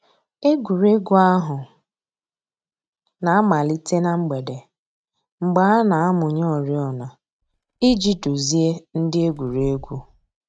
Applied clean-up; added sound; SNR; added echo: neural mask model RNNoise.